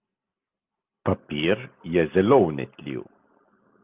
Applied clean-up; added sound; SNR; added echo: none; none; none; none.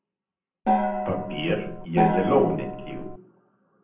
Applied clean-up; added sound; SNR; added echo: none; Gong; -1 dB; reverberation time 0.6 s.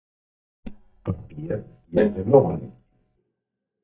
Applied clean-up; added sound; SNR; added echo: neural mask model DeepFilterNet 3.